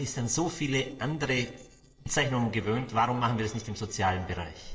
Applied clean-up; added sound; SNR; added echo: neural separator model SepFormer DNS4.